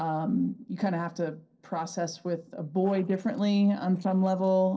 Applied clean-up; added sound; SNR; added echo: neural separator model SepFormer DNS4.